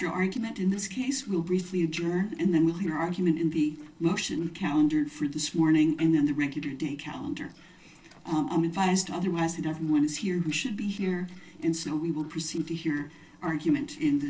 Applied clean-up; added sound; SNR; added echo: neural separator model SepFormer DNS4.